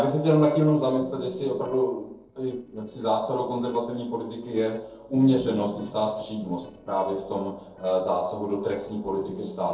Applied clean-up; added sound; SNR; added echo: neural separator model SepFormer DNS4.